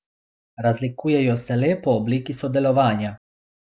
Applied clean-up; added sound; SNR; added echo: none; none; none; none.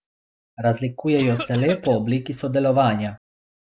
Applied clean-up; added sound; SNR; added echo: none; Cough; 12 dB; none.